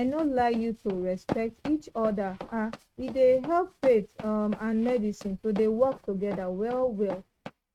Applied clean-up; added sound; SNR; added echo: neural mask model RNNoise.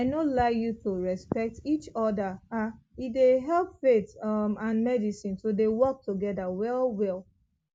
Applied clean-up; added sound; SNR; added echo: none; none; none; none.